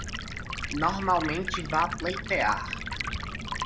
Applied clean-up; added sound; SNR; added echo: none; Stream; 4 dB; reverberation time 0.3 s.